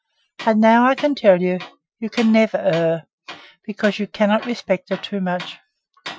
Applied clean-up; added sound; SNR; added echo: classical method Wiener filter.